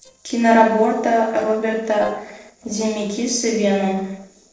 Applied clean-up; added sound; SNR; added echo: neural separator model SepFormer DNS4.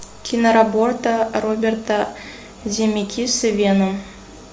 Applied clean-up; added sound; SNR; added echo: none; none; none; none.